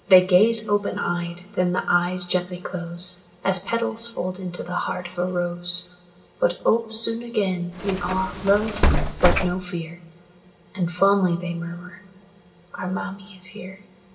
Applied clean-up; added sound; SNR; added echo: none; Bus; -2 dB; reverberation time 2.3 s.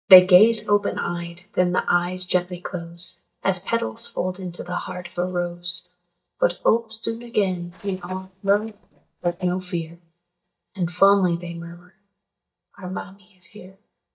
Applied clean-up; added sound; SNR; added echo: neural mask model DeepFilterNet 3.